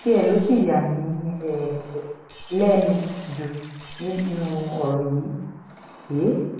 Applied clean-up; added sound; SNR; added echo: none; Liquid; 19 dB; reverberation time 0.9 s.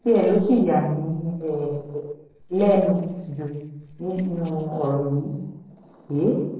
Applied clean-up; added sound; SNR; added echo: neural separator model SepFormer DNS4.